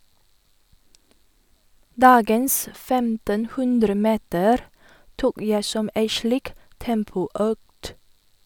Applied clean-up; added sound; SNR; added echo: none; none; none; none.